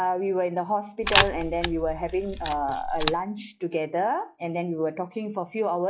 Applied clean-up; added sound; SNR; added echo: classical method log-MMSE.